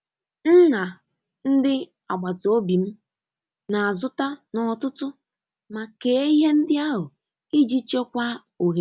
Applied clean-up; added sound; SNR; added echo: none; none; none; none.